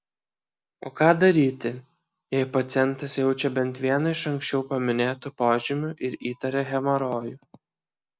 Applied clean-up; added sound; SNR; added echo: none; none; none; none.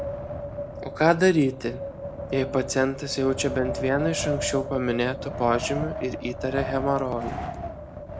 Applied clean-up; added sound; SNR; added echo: none; Wind; 7 dB; none.